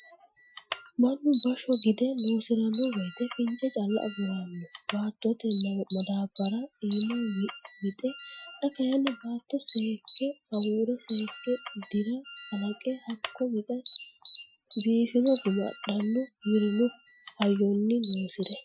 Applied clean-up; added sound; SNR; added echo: classical method Wiener filter.